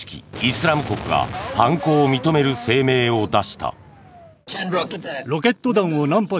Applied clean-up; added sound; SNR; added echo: none; none; none; none.